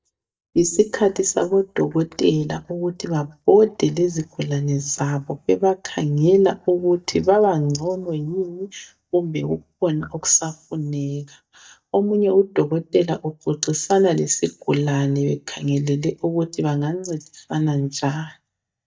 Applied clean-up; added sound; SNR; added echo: neural mask model DeepFilterNet 3.